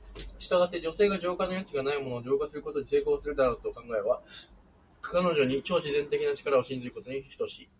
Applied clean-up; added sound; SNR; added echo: none; none; none; none.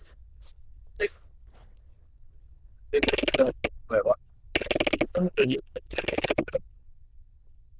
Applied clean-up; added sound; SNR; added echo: neural diffusion model UNIVERSE++.